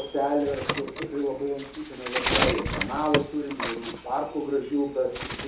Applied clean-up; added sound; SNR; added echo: none; Bird; 3 dB; reverberation time 1.0 s.